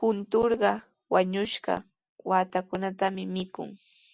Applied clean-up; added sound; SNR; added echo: none; none; none; none.